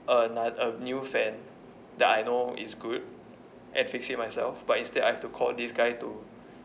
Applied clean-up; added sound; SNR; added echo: none; none; none; none.